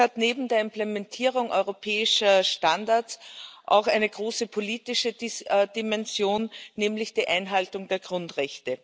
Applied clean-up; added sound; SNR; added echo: none; none; none; none.